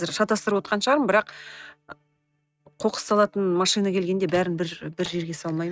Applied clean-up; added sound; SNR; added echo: neural mask model RNNoise.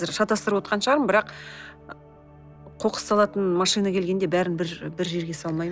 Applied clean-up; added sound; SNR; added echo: none; none; none; none.